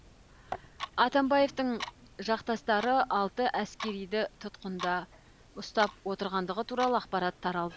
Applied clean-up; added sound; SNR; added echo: none; Clock; 15 dB; none.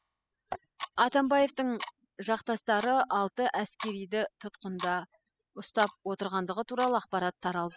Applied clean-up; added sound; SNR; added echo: classical method spectral subtraction.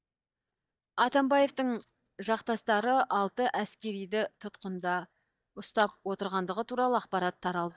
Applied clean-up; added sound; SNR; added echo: neural mask model DeepFilterNet 3.